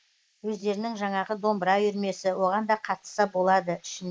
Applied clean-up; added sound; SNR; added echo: neural mask model Resemble Enhance denoiser.